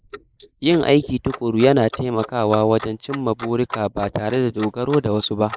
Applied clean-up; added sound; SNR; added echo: neural mask model Resemble Enhance denoiser.